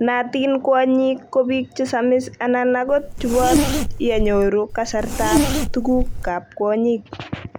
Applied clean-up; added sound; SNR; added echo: none; Zipper (clothing); 1 dB; none.